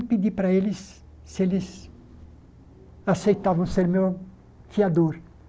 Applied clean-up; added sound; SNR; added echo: none; none; none; none.